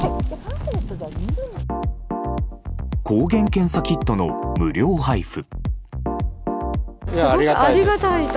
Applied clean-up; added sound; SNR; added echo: none; none; none; none.